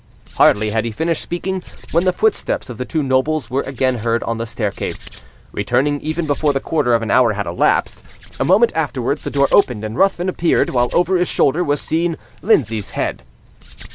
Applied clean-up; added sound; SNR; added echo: none; Hands; 18 dB; none.